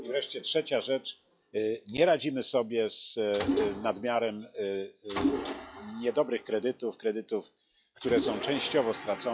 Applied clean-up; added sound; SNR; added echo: classical method log-MMSE.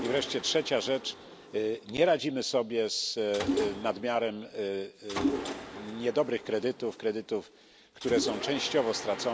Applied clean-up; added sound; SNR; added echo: none; Mechanisms; 8 dB; none.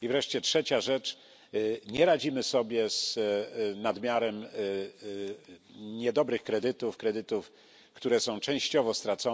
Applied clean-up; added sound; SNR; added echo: none; none; none; none.